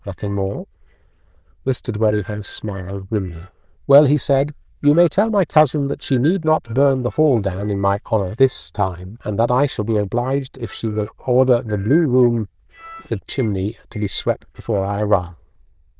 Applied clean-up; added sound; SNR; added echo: neural diffusion model UNIVERSE++.